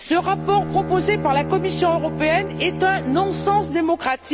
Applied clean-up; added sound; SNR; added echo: none; Bowed string instrument; 7 dB; none.